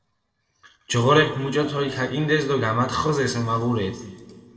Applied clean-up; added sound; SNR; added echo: neural separator model SepFormer DNS4.